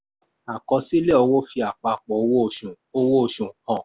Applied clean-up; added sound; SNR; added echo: none; none; none; none.